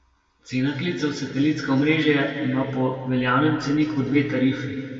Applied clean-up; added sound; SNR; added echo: none; none; none; reverberation time 2.2 s.